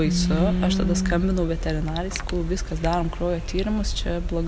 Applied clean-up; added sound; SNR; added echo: none; none; none; none.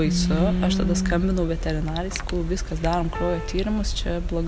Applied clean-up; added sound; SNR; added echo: none; Piano; 11 dB; none.